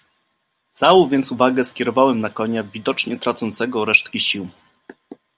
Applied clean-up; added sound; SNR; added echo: none; none; none; none.